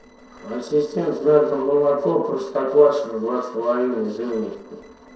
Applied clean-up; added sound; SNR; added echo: neural separator model SepFormer DNS4.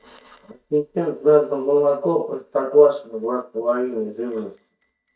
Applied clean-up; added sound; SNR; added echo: neural mask model DeepFilterNet 3.